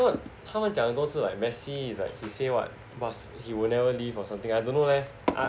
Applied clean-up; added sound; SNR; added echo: none; none; none; none.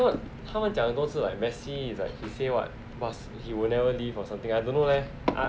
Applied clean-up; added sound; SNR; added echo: none; Engine; 13 dB; none.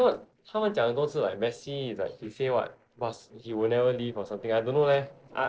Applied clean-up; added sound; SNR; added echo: neural separator model SepFormer DNS4.